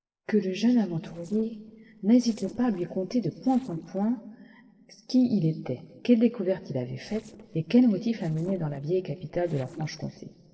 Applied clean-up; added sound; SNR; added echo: neural separator model SepFormer DNS4.